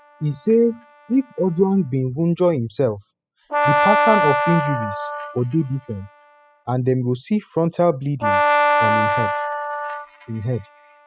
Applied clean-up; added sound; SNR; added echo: classical method spectral subtraction.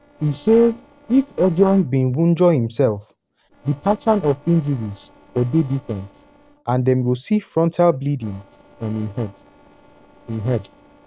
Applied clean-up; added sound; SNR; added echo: neural separator model SepFormer DNS4.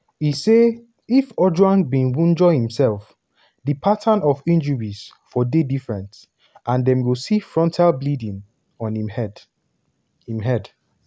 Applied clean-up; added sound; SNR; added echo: none; none; none; none.